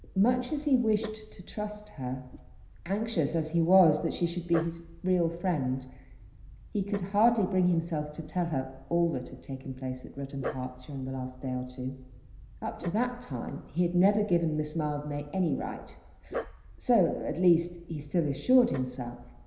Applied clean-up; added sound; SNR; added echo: none; Dog; 16 dB; reverberation time 0.9 s.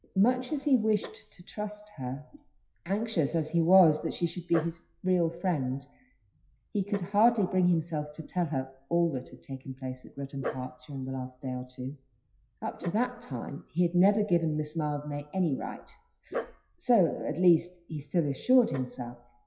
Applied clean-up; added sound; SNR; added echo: classical method WPE with log-MMSE.